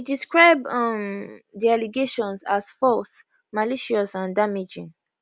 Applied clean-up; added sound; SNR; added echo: none; none; none; none.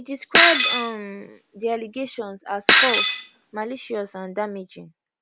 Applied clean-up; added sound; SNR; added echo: none; Shatter; -5 dB; none.